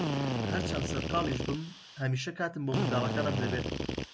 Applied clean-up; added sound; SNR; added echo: none; Drill; -1 dB; none.